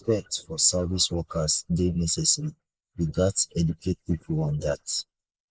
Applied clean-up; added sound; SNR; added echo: neural mask model Resemble Enhance denoiser.